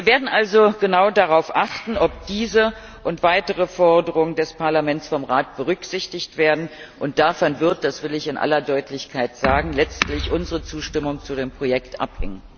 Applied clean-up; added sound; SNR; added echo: none; none; none; none.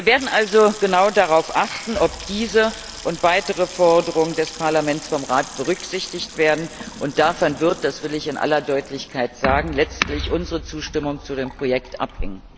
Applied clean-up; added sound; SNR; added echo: none; Sink (filling or washing) / Water tap, faucet; 17 dB; none.